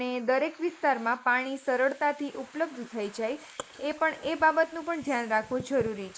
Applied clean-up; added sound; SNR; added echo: neural mask model Resemble Enhance denoiser.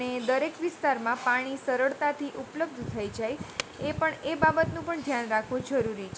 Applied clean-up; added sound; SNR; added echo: none; Wood; 15 dB; none.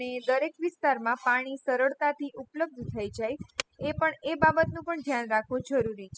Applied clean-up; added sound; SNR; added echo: classical method spectral subtraction.